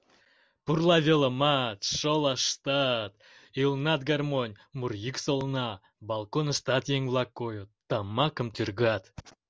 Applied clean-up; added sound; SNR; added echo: none; none; none; none.